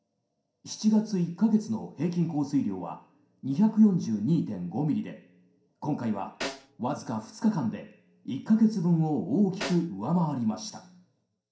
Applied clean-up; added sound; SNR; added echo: none; Snare drum; 14 dB; reverberation time 0.5 s.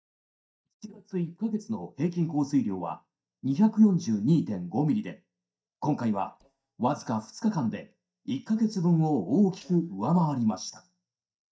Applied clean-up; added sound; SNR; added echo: neural mask model DeepFilterNet 3.